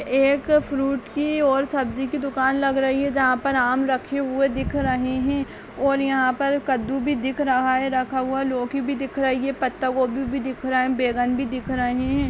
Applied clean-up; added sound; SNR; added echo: none; none; none; none.